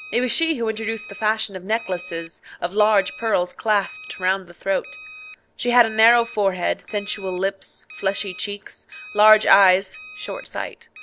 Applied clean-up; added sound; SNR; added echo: none; Alarm; 16 dB; none.